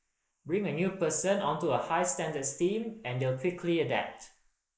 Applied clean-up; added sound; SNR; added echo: neural mask model Resemble Enhance denoiser.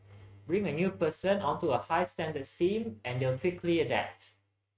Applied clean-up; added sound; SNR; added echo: neural mask model RNNoise.